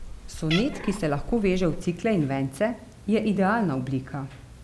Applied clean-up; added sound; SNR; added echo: none; Cat; 12 dB; none.